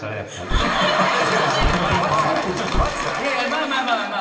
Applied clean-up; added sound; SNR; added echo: none; Gunshot, gunfire; 7 dB; reverberation time 2.3 s.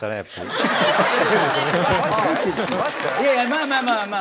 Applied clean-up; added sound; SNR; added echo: none; none; none; none.